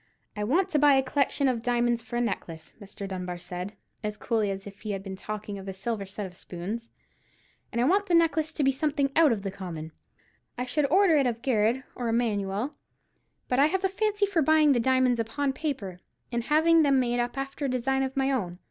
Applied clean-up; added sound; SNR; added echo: none; none; none; none.